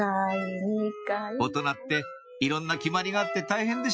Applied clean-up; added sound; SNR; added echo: classical method Wiener filter.